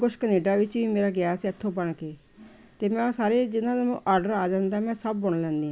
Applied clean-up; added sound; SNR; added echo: none; none; none; none.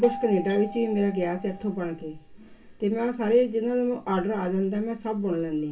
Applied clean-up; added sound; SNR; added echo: none; Doorbell; 13 dB; reverberation time 0.2 s.